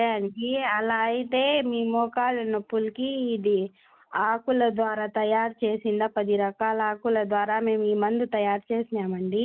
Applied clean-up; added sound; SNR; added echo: none; none; none; none.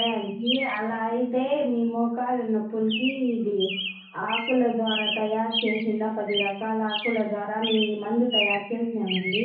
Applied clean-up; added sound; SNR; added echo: none; Chirp, tweet; 7 dB; reverberation time 0.6 s.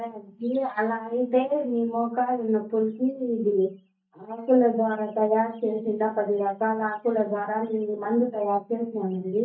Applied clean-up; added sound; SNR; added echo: neural mask model DeepFilterNet 3.